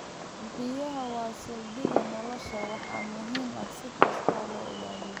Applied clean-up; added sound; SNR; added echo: none; Fireworks; -4 dB; none.